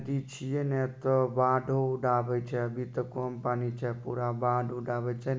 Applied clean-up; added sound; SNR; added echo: none; none; none; none.